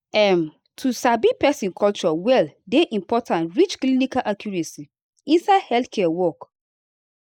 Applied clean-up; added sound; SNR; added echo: neural mask model Resemble Enhance denoiser.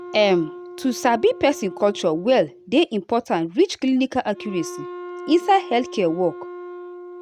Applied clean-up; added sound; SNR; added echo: none; Wind instrument, woodwind instrument; 15 dB; none.